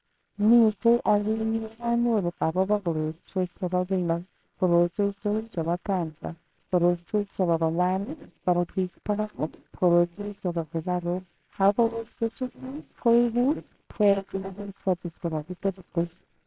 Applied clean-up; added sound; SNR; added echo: neural separator model SepFormer WHAMR!.